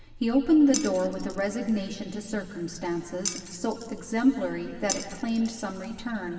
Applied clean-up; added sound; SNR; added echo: none; Glass; 12 dB; reverberation time 2.4 s.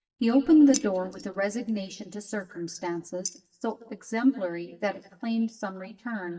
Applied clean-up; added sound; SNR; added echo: neural mask model DeepFilterNet 3.